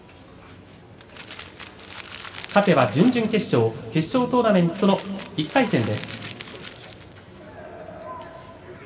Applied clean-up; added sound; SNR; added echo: none; Crumpling, crinkling; 16 dB; reverberation time 2.8 s.